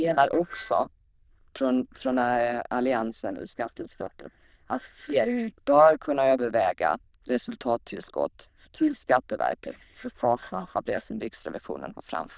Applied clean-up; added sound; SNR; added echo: neural diffusion model UNIVERSE++.